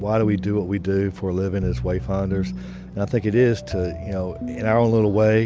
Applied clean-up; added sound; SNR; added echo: none; none; none; none.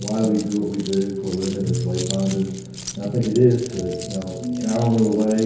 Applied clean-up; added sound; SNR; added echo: none; Keys jangling; 16 dB; reverberation time 1.0 s.